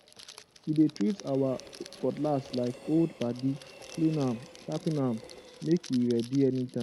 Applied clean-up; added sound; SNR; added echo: none; Crackle + Train; 19 dB; none.